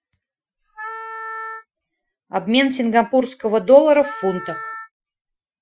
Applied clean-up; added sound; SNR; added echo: classical method Wiener filter.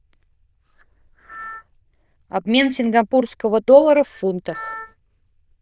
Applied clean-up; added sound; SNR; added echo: neural diffusion model UNIVERSE++.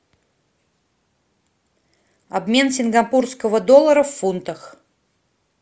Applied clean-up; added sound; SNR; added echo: none; none; none; none.